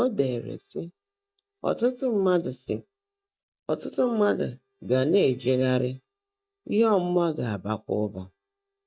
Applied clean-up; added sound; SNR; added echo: neural mask model DeepFilterNet 3.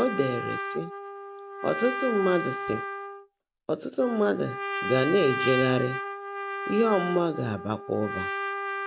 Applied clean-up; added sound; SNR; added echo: none; Trumpet; 5 dB; none.